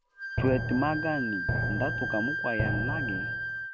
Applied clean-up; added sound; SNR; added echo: none; Wind instrument, woodwind instrument + Drum; -1 dB; none.